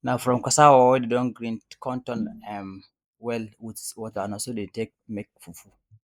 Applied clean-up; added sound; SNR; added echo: neural mask model Resemble Enhance denoiser.